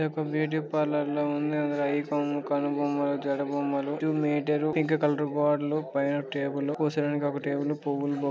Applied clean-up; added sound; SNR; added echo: none; none; none; none.